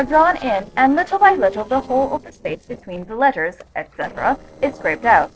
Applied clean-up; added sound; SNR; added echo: neural separator model SepFormer DNS4.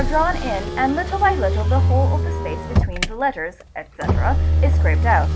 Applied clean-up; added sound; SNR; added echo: none; Motor vehicle (road); -4 dB; none.